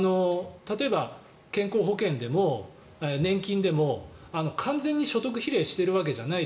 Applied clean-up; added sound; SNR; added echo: none; none; none; reverberation time 0.7 s.